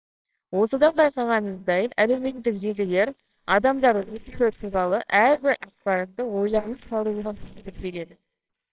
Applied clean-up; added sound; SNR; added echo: neural separator model SepFormer WHAMR!.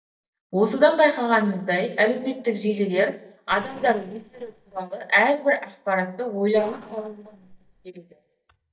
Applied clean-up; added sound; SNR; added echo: neural mask model DeepFilterNet 3.